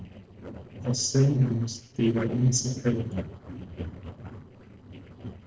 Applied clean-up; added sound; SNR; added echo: neural separator model SepFormer DNS4.